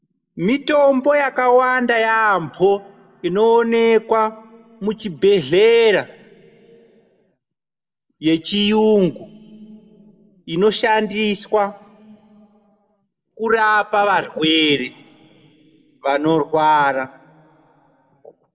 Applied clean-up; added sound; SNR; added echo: none; none; none; reverberation time 1.7 s.